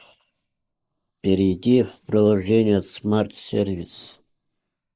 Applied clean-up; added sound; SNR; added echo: neural mask model Resemble Enhance denoiser.